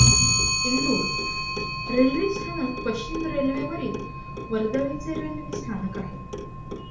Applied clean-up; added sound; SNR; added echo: none; Clock; -2 dB; reverberation time 0.4 s.